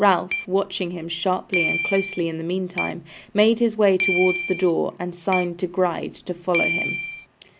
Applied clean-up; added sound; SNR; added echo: none; Keyboard (musical); 6 dB; none.